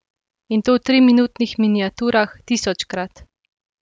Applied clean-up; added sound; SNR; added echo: none; none; none; none.